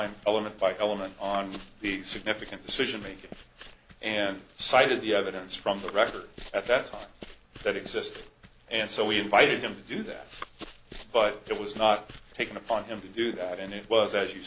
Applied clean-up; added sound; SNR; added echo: none; Run; 18 dB; none.